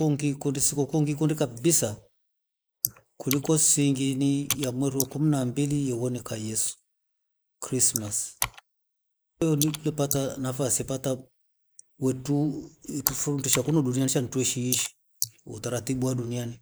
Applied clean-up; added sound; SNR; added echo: neural mask model Resemble Enhance denoiser.